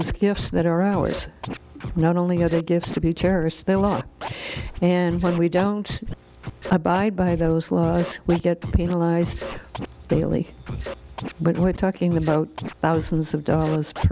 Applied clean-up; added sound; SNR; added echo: none; Scratching (performance technique); 11 dB; none.